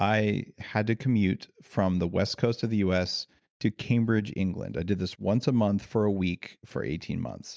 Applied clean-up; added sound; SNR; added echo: none; none; none; none.